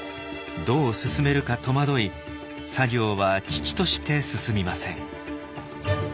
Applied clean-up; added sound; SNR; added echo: none; none; none; none.